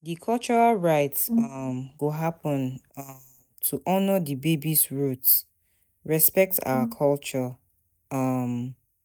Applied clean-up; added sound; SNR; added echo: neural mask model DeepFilterNet 3.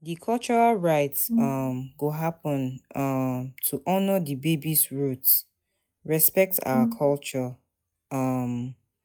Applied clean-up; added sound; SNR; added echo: classical method log-MMSE.